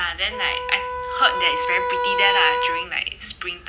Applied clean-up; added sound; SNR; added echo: none; Wind instrument, woodwind instrument; 2 dB; none.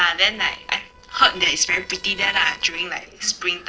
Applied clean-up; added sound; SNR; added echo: neural separator model SepFormer DNS4.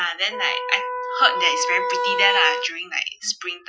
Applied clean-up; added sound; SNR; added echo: classical method Wiener filter.